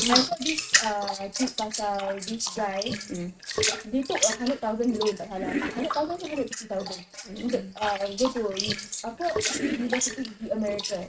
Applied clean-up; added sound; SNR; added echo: neural mask model RNNoise.